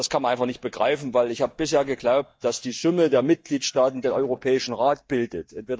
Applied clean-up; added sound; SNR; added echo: neural mask model DeepFilterNet 3.